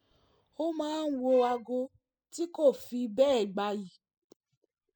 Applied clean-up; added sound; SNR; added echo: classical method spectral subtraction.